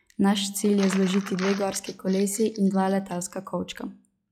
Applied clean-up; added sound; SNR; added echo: classical method log-MMSE.